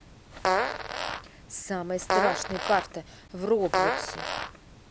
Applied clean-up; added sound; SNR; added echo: none; Fart; -1 dB; none.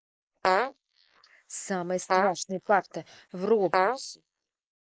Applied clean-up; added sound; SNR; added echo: neural mask model Resemble Enhance denoiser.